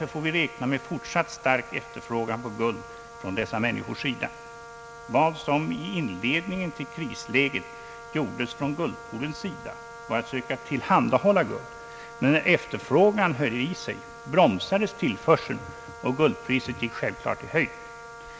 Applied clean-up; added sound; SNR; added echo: none; Wind instrument, woodwind instrument; 16 dB; none.